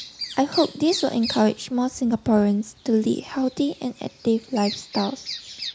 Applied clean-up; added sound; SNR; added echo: neural mask model Resemble Enhance denoiser.